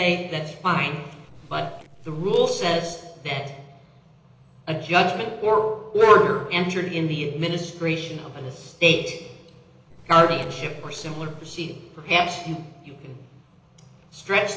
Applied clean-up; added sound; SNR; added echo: neural separator model SepFormer DNS4.